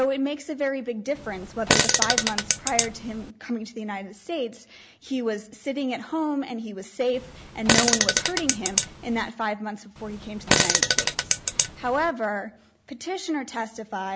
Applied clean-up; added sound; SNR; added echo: none; Fart; -4 dB; none.